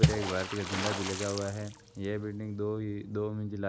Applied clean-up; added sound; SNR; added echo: none; Water / Splash, splatter; 1 dB; none.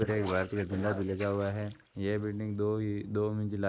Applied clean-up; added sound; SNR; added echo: neural mask model Resemble Enhance denoiser.